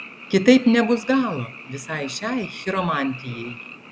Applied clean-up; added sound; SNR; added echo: none; Frog; 16 dB; none.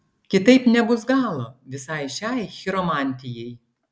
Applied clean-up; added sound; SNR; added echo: none; none; none; none.